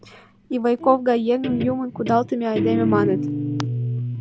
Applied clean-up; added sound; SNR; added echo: none; Guitar; 4 dB; none.